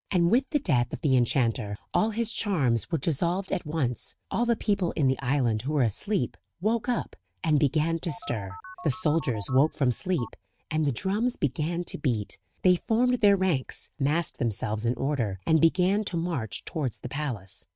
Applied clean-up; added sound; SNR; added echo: neural mask model RNNoise.